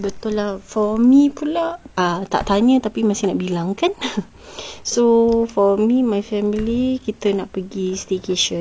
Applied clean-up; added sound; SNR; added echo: none; Slam; 20 dB; none.